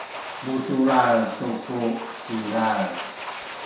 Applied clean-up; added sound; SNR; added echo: none; Domestic sounds, home sounds; 10 dB; reverberation time 0.7 s.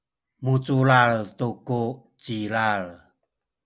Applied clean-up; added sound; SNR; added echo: none; none; none; none.